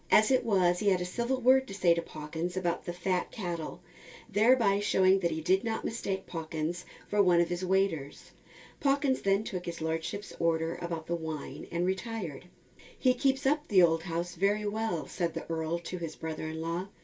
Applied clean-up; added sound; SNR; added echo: none; none; none; reverberation time 0.2 s.